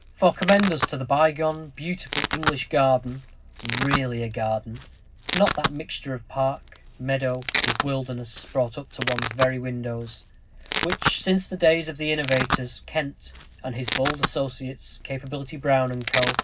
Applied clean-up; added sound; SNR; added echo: none; Domestic sounds, home sounds; 5 dB; reverberation time 0.4 s.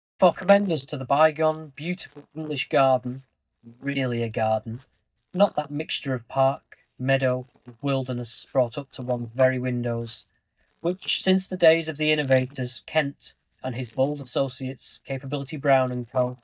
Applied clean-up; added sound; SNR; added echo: neural mask model DeepFilterNet 3.